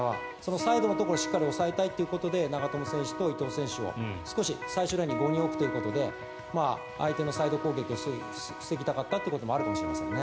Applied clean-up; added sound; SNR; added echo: none; Electric guitar; 6 dB; none.